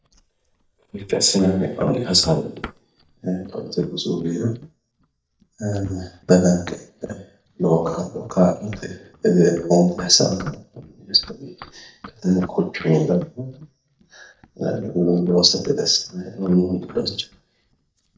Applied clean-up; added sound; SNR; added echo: neural mask model DeepFilterNet 3.